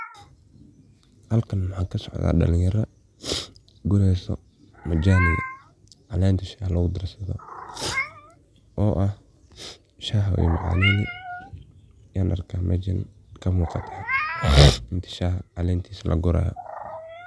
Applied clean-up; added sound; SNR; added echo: none; Meow; 12 dB; none.